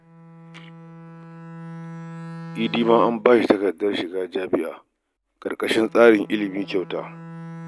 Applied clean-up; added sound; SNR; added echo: none; Bowed string instrument; 17 dB; none.